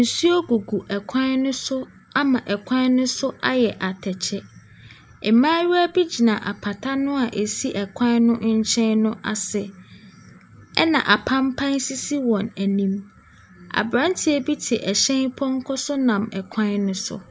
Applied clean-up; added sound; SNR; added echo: none; none; none; none.